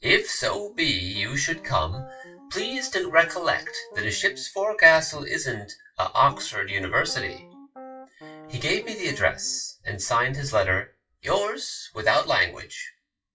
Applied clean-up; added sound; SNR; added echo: classical method WPE with log-MMSE.